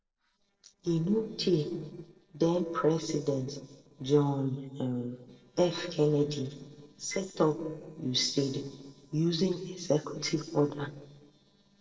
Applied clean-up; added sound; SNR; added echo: neural separator model SepFormer DNS4.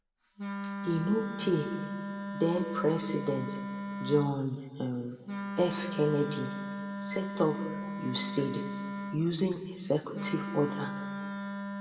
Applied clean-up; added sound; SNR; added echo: none; Wind instrument, woodwind instrument; 5 dB; reverberation time 1.5 s.